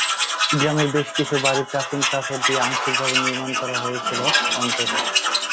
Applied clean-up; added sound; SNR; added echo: none; Tools; -3 dB; none.